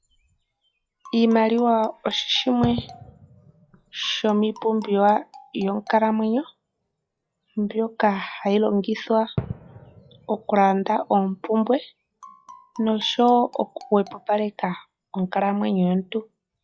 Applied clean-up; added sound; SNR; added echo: classical method log-MMSE.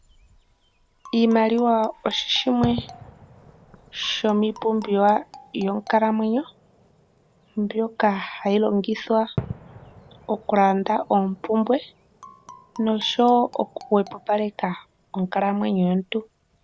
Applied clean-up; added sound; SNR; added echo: none; Marimba, xylophone + Fireworks; 18 dB; none.